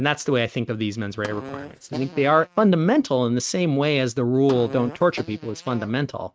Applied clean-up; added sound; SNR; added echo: neural mask model RNNoise.